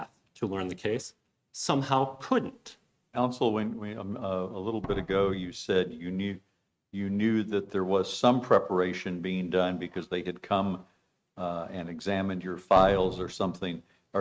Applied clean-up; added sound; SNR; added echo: neural mask model RNNoise.